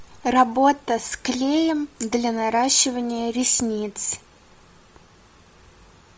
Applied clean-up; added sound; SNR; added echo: none; none; none; none.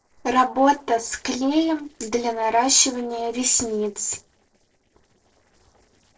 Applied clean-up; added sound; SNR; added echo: neural separator model SepFormer DNS4.